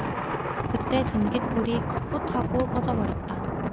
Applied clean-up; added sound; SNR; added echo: none; Thunder; -2 dB; none.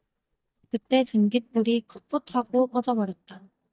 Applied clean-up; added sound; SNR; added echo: neural mask model DeepFilterNet 3.